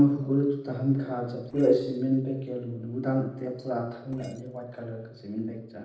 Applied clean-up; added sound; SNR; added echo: neural separator model SepFormer DNS4.